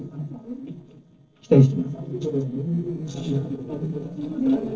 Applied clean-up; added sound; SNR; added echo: neural separator model SepFormer DNS4.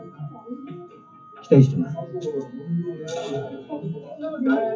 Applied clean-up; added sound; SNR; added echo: classical method WPE with log-MMSE.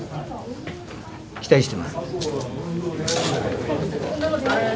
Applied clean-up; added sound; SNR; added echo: none; none; none; none.